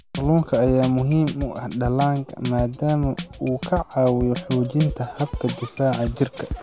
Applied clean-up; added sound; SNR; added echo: none; Drum kit; 11 dB; none.